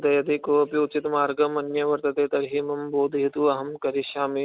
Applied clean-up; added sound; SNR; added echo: none; none; none; none.